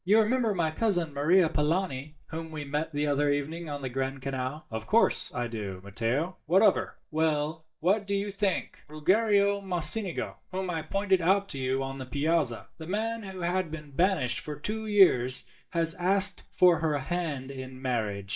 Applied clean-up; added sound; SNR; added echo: neural mask model DeepFilterNet 3.